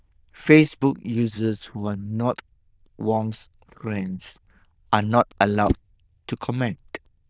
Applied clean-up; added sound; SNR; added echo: neural diffusion model UNIVERSE++.